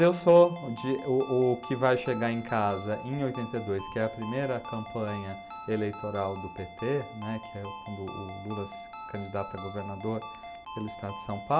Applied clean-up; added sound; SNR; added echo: none; Ringtone; 13 dB; none.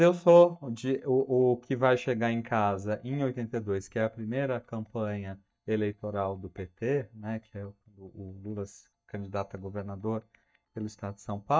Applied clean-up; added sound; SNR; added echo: neural mask model DeepFilterNet 3.